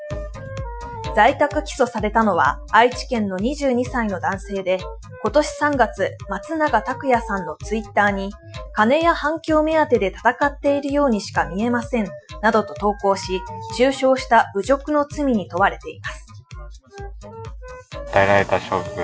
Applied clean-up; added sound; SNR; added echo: classical method Wiener filter.